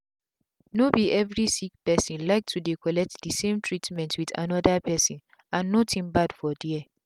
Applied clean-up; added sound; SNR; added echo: none; none; none; none.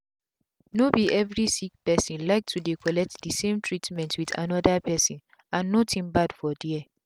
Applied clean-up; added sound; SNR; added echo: none; Raindrop; 18 dB; none.